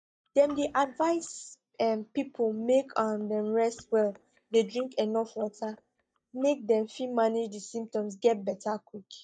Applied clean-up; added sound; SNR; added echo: neural mask model DeepFilterNet 3.